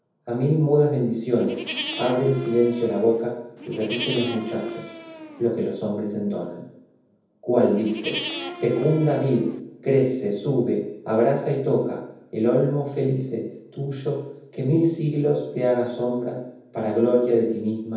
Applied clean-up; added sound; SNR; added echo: none; Livestock, farm animals, working animals; 9 dB; reverberation time 0.9 s.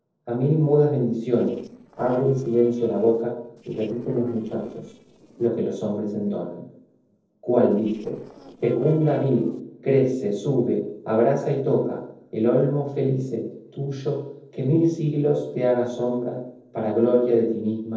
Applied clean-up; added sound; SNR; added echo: neural separator model SepFormer DNS4.